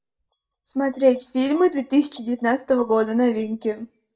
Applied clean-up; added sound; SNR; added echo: neural mask model DeepFilterNet 3.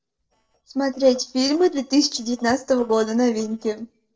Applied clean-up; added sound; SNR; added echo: neural separator model SepFormer DNS4.